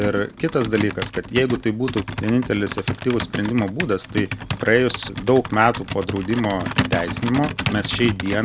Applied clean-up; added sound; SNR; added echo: none; Computer keyboard; 6 dB; none.